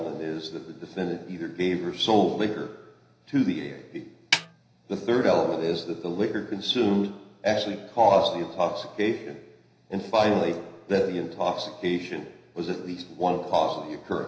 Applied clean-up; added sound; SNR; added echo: none; Snare drum; 3 dB; reverberation time 0.9 s.